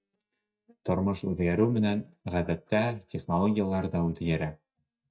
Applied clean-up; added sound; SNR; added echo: neural mask model DeepFilterNet 3.